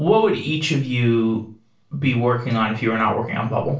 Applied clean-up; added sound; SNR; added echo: none; none; none; reverberation time 0.3 s.